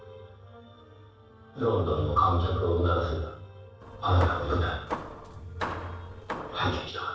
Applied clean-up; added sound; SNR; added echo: neural separator model SepFormer DNS4.